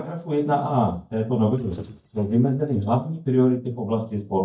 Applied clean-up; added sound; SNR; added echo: neural mask model DeepFilterNet 3.